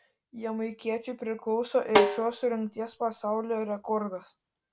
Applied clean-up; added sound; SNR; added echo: none; Snare drum; -2 dB; none.